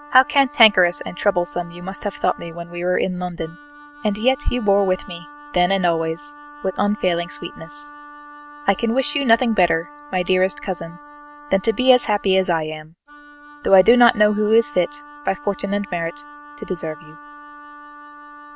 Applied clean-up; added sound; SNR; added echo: none; Wind instrument, woodwind instrument; 19 dB; none.